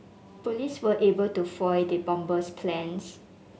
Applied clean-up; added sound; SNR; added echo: none; none; none; none.